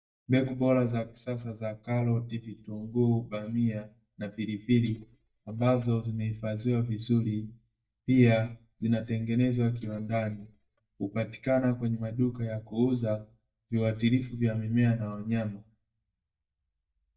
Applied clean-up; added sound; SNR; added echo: neural mask model DeepFilterNet 3.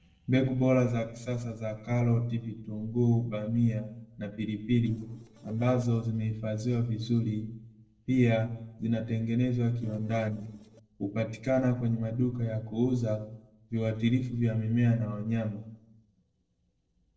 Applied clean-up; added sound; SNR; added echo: neural separator model SepFormer DNS4.